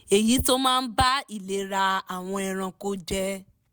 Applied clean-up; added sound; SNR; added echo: none; none; none; none.